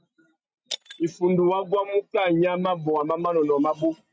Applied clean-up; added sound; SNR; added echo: neural mask model RNNoise.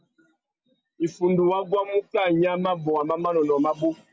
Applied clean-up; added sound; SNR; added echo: none; none; none; none.